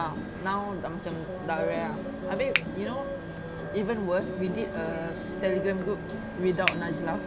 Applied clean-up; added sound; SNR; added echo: none; Finger snapping; -1 dB; none.